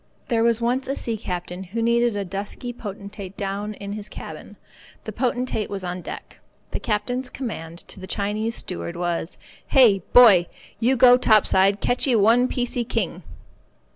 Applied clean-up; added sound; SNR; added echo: none; none; none; none.